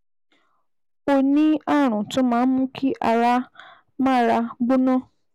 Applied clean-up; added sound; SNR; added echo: none; none; none; none.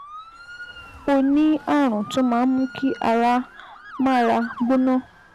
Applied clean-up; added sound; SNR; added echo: none; Motor vehicle (road) / Siren; 18 dB; none.